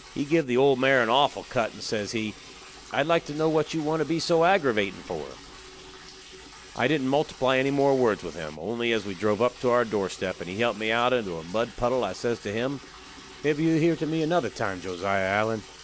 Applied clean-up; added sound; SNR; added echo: none; Liquid; 19 dB; none.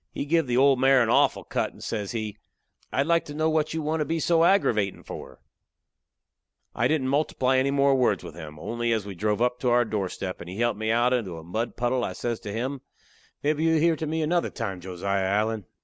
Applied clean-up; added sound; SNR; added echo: none; none; none; none.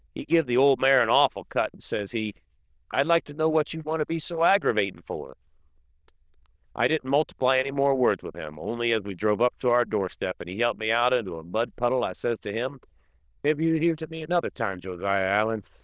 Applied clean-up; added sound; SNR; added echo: neural diffusion model UNIVERSE++.